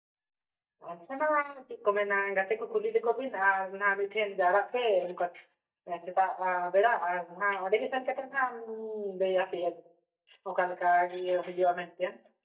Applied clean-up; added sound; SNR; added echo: neural mask model DeepFilterNet 3.